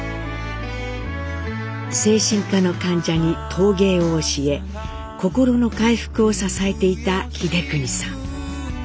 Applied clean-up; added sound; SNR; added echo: none; none; none; none.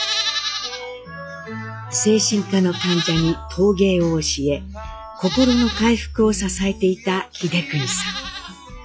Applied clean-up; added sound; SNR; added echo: classical method log-MMSE.